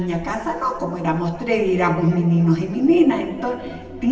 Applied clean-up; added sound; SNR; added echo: none; none; none; reverberation time 2.3 s.